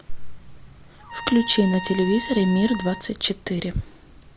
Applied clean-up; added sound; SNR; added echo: none; Trumpet; 13 dB; none.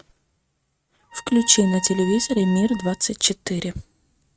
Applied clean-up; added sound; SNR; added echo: neural mask model RNNoise.